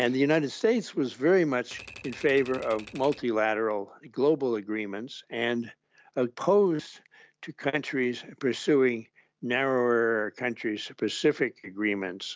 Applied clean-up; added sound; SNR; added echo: none; Typewriter; 18 dB; none.